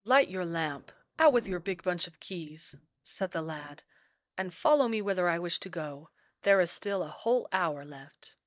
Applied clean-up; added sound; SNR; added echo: neural mask model DeepFilterNet 3.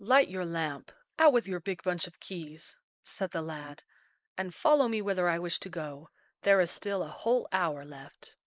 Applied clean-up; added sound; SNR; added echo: neural mask model Resemble Enhance denoiser.